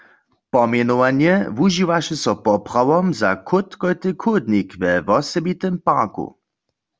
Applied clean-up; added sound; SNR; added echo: none; none; none; none.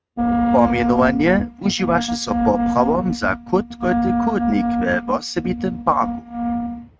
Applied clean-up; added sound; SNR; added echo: neural mask model RNNoise.